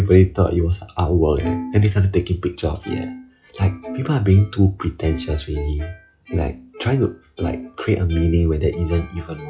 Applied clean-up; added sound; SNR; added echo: classical method log-MMSE.